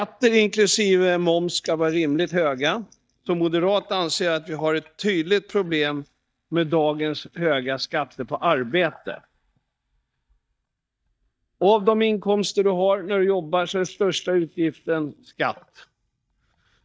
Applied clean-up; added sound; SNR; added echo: neural mask model DeepFilterNet 3.